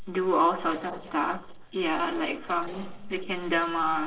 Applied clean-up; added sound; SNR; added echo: neural separator model SepFormer DNS4.